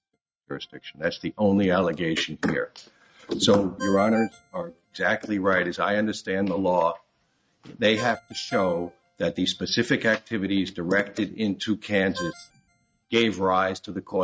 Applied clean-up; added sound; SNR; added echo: neural mask model RNNoise.